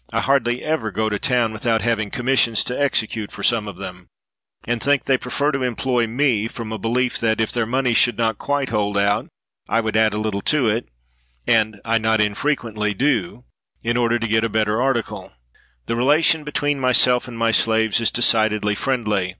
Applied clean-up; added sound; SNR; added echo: none; none; none; none.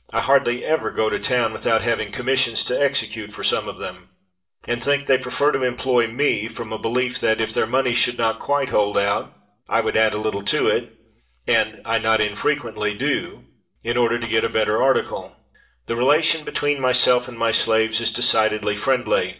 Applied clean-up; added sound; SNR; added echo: none; none; none; reverberation time 0.4 s.